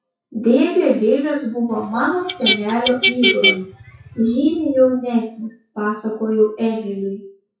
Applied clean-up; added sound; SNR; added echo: classical method WPE with log-MMSE.